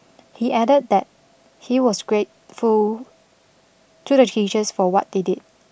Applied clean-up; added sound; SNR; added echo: none; none; none; none.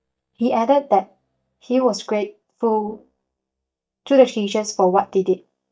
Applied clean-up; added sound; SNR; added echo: neural mask model DeepFilterNet 3.